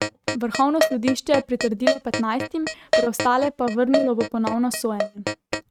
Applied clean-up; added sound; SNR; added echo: neural mask model RNNoise.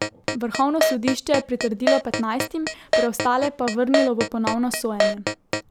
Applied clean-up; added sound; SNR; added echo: none; Keyboard (musical); 2 dB; none.